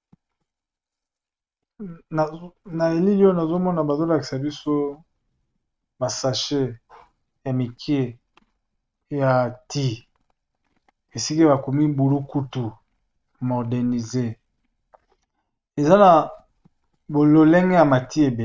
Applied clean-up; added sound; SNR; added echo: neural mask model RNNoise.